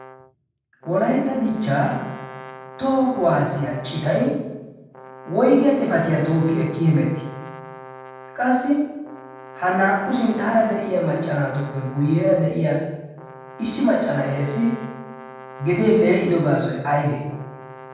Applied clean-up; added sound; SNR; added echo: none; Brass instrument; 18 dB; reverberation time 1.1 s.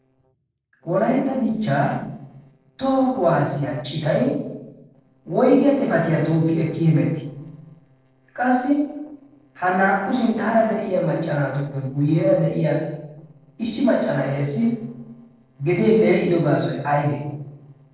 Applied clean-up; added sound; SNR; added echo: neural separator model SepFormer DNS4.